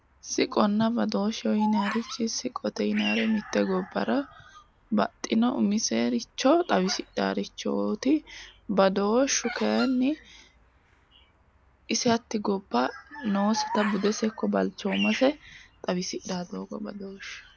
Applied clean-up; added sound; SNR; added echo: none; Bird vocalization, bird call, bird song; 14 dB; none.